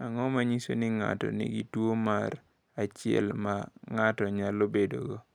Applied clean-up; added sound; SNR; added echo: none; none; none; none.